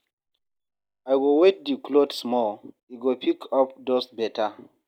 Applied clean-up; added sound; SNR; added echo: none; none; none; none.